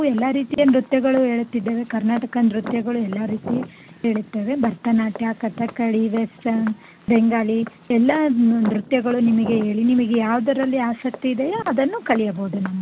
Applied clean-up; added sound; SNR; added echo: none; Walk, footsteps; 17 dB; none.